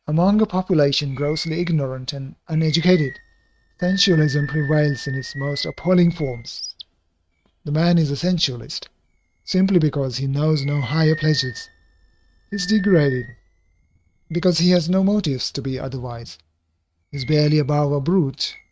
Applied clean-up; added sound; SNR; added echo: neural mask model RNNoise.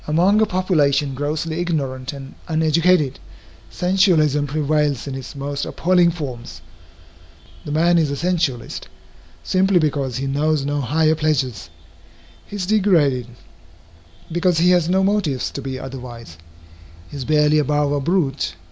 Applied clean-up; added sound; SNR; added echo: none; none; none; none.